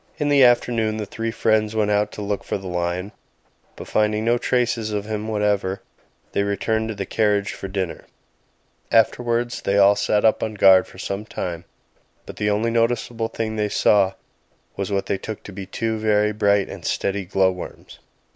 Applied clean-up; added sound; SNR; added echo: none; none; none; none.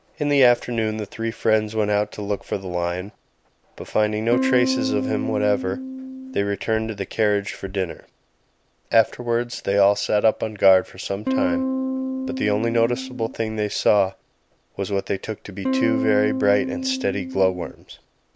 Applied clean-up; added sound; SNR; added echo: none; Electric guitar / Strum; 2 dB; none.